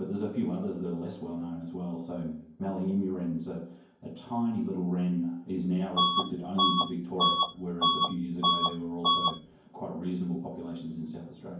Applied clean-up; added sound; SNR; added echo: none; Bus / Alarm; -5 dB; reverberation time 0.9 s.